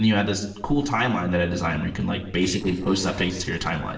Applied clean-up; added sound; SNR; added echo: neural separator model SepFormer DNS4.